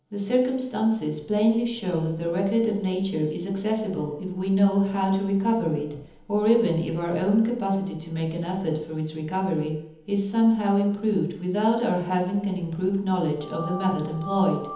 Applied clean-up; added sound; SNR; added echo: none; Organ; 11 dB; reverberation time 1.3 s.